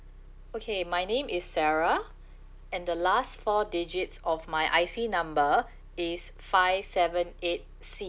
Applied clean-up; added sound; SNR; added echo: none; Engine; 18 dB; none.